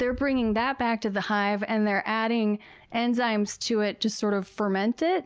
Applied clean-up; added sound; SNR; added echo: none; none; none; none.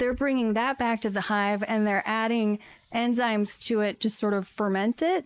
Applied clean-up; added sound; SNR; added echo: neural mask model Resemble Enhance denoiser.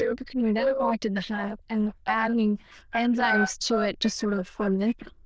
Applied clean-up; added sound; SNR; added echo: neural diffusion model UNIVERSE++.